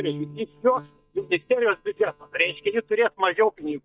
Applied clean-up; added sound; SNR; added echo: neural mask model DeepFilterNet 3.